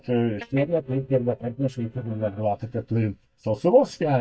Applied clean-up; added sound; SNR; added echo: neural mask model DeepFilterNet 3.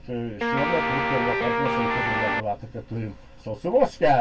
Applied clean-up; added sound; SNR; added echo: none; Guitar; -2 dB; reverberation time 0.1 s.